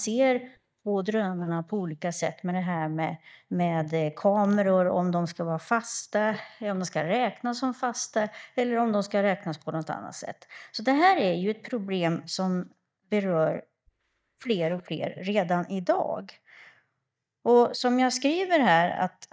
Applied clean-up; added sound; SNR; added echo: neural mask model DeepFilterNet 3.